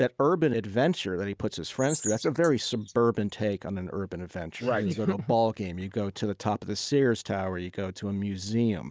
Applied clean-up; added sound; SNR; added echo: neural mask model Resemble Enhance denoiser.